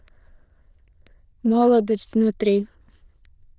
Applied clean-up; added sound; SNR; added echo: neural diffusion model UNIVERSE++.